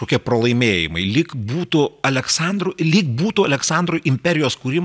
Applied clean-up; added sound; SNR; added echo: none; none; none; none.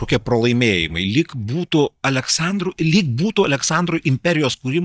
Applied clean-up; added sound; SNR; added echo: neural mask model DeepFilterNet 3.